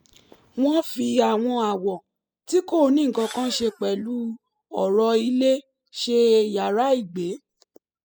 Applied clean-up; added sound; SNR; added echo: classical method spectral subtraction.